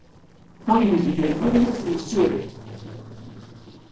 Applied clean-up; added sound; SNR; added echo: neural separator model SepFormer DNS4.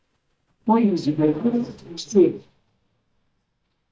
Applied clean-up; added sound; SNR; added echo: neural mask model DeepFilterNet 3.